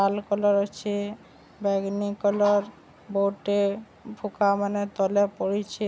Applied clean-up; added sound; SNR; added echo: none; none; none; none.